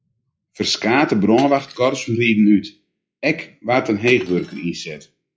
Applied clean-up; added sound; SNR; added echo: classical method log-MMSE.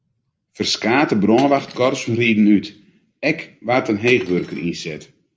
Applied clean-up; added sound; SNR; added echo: none; Cutlery, silverware; 18 dB; none.